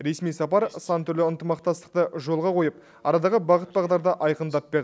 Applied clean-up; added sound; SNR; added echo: none; none; none; none.